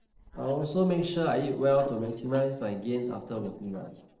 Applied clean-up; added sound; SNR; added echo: neural separator model SepFormer DNS4.